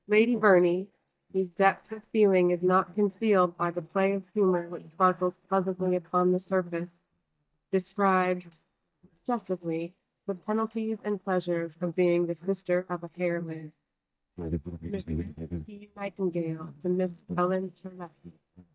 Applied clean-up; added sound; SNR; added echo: neural mask model DeepFilterNet 3.